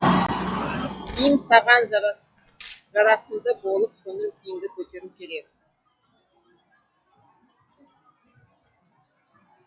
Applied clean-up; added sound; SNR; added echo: classical method log-MMSE.